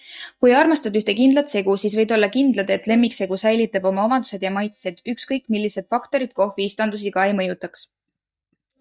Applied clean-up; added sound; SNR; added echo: neural mask model DeepFilterNet 3.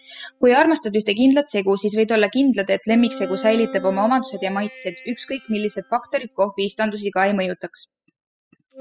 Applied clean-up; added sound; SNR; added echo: classical method spectral subtraction.